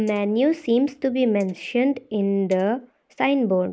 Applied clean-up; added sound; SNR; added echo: neural mask model Resemble Enhance denoiser.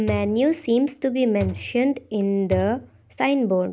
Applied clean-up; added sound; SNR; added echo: none; Thump, thud; 13 dB; none.